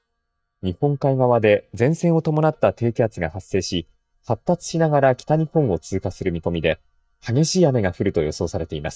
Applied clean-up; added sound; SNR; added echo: neural mask model DeepFilterNet 3.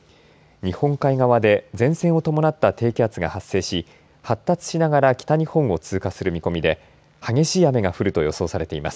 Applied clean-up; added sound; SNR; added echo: none; none; none; none.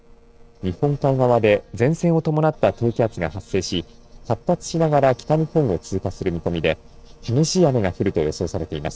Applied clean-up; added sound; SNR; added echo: neural separator model SepFormer DNS4.